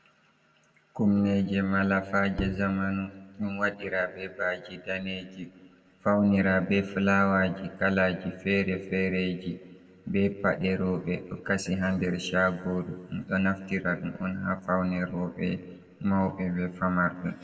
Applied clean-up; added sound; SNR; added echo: none; Bowed string instrument; 11 dB; reverberation time 1.4 s.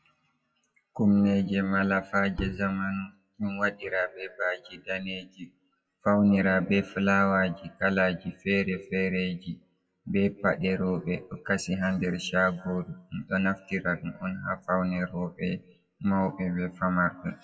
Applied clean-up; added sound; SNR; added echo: classical method WPE with log-MMSE.